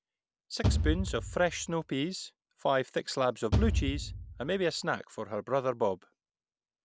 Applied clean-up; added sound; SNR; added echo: none; Bass drum / Thump, thud; -1 dB; none.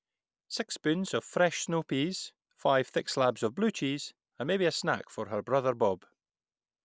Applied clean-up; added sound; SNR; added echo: none; none; none; none.